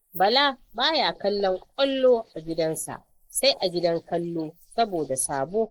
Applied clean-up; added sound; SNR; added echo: neural mask model Resemble Enhance denoiser.